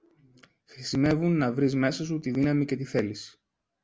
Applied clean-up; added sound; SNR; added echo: none; none; none; none.